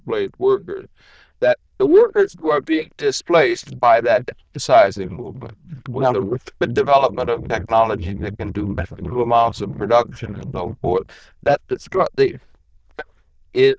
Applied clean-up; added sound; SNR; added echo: neural diffusion model UNIVERSE++.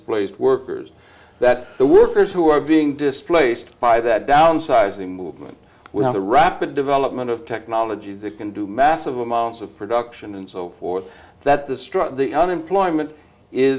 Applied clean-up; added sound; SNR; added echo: none; none; none; none.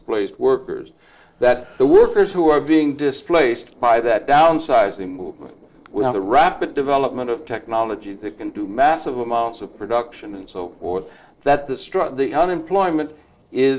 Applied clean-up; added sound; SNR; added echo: neural separator model SepFormer DNS4.